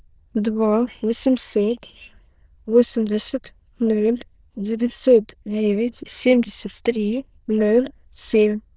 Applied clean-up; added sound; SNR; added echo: neural diffusion model UNIVERSE++.